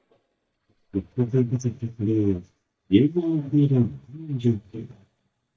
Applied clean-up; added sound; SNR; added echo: neural mask model DeepFilterNet 3.